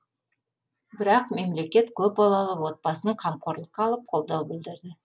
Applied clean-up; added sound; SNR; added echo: none; none; none; none.